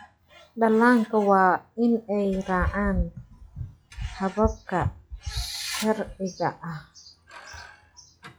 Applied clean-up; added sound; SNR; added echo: classical method log-MMSE.